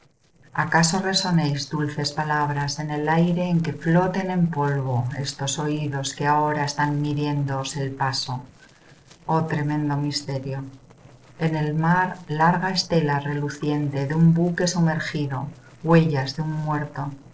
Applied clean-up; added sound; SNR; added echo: neural separator model SepFormer DNS4.